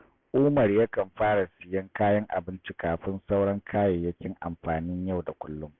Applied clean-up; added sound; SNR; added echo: none; none; none; none.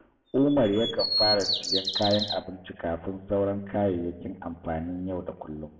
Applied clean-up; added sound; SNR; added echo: none; Bird vocalization, bird call, bird song; 1 dB; reverberation time 1.1 s.